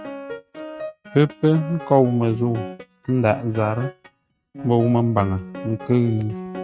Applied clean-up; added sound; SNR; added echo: neural mask model RNNoise.